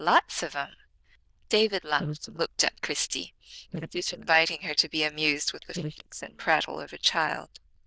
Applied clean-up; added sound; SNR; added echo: neural diffusion model UNIVERSE++.